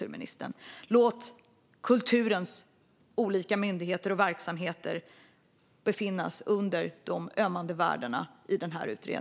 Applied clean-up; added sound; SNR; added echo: none; none; none; none.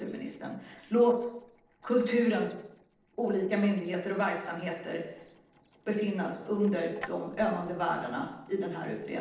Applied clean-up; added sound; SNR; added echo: neural separator model SepFormer DNS4.